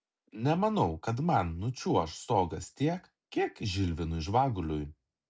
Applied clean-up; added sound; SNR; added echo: none; none; none; none.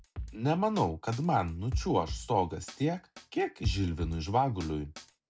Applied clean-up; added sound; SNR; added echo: none; Drum kit; 10 dB; none.